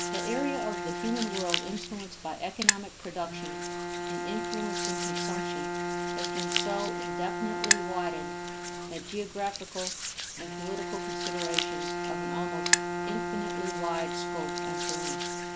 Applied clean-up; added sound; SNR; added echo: none; Bowed string instrument + Hands; -5 dB; none.